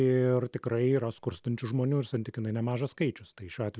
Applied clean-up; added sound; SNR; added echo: none; none; none; none.